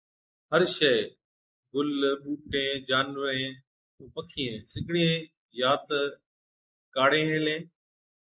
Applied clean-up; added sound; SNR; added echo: neural mask model Resemble Enhance denoiser.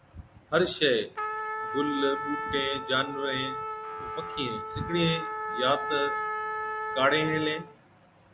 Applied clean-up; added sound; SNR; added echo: none; Trumpet; 4 dB; none.